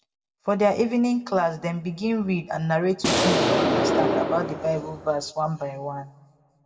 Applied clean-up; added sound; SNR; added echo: none; Explosion; -2 dB; reverberation time 0.7 s.